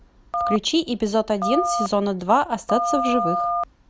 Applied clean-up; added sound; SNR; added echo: none; Telephone; 2 dB; none.